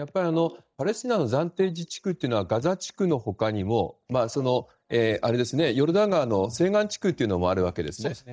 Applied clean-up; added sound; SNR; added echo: neural mask model DeepFilterNet 3.